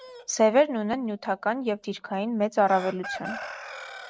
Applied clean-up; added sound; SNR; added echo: none; Chicken, rooster; 15 dB; none.